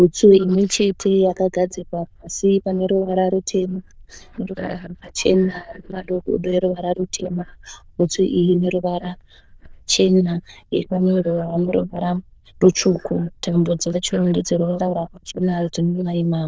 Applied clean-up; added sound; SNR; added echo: neural diffusion model UNIVERSE++.